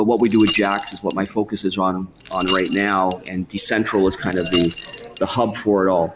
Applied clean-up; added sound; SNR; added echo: none; Rattle / Keys jangling; 5 dB; none.